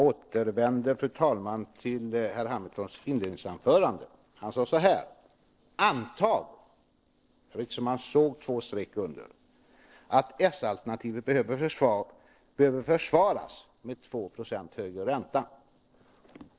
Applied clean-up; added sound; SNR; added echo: neural separator model SepFormer DNS4.